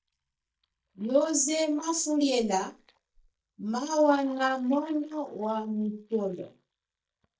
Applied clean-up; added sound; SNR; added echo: neural mask model DeepFilterNet 3.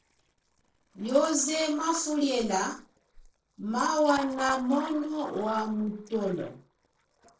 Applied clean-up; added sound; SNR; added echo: neural separator model SepFormer DNS4.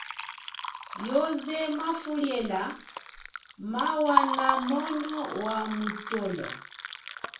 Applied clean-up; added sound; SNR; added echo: none; Liquid; 3 dB; reverberation time 0.3 s.